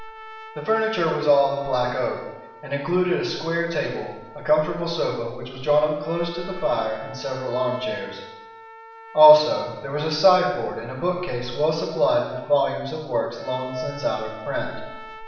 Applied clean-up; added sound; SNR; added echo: none; Trumpet; 19 dB; reverberation time 0.9 s.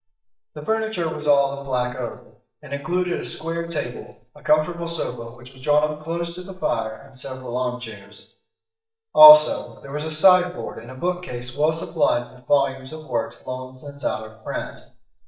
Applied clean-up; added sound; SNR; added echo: neural mask model DeepFilterNet 3.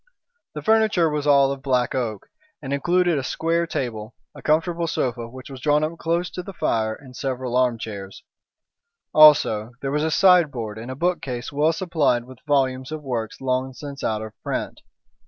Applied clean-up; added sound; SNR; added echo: none; none; none; none.